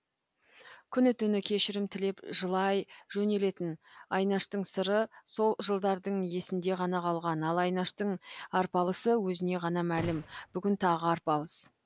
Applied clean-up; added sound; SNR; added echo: none; Gunshot, gunfire; 15 dB; none.